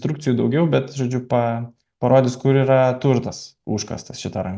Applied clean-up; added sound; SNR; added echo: none; none; none; none.